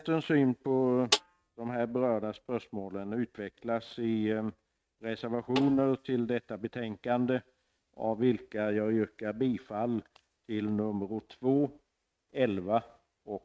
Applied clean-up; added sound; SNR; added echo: neural mask model RNNoise.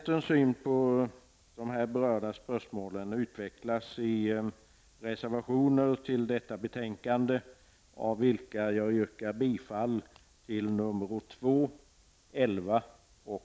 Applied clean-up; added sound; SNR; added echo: none; none; none; none.